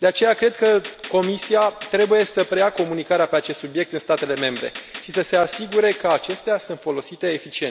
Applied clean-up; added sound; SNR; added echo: none; Gunshot, gunfire; 16 dB; none.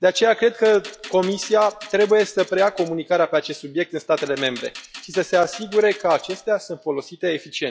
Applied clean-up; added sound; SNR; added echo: classical method log-MMSE.